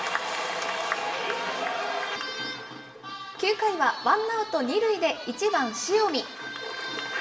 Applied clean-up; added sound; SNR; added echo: none; none; none; reverberation time 0.8 s.